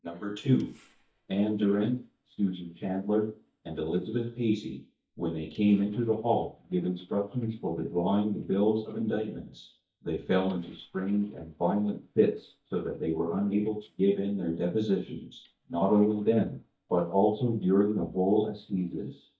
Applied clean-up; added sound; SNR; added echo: neural mask model DeepFilterNet 3.